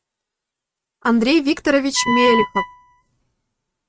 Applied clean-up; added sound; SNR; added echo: neural mask model RNNoise.